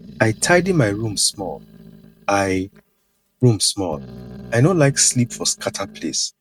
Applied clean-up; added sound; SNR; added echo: neural mask model RNNoise.